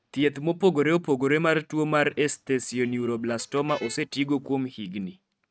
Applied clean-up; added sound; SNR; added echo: neural mask model RNNoise.